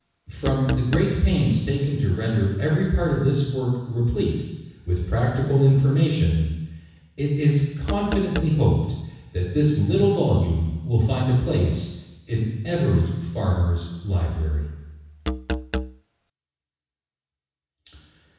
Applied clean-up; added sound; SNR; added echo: none; Musical instrument; 8 dB; reverberation time 1.1 s.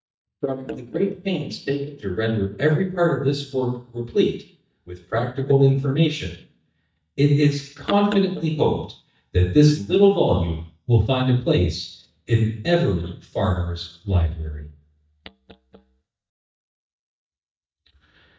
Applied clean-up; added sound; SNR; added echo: neural mask model DeepFilterNet 3.